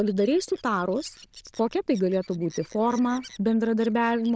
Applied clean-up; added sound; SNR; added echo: neural diffusion model UNIVERSE++.